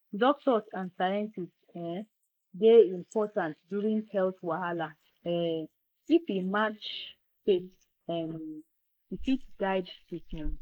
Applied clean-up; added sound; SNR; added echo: neural mask model Resemble Enhance denoiser.